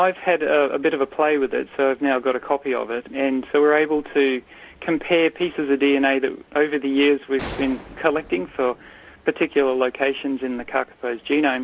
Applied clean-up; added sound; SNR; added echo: none; Gunshot, gunfire; 17 dB; none.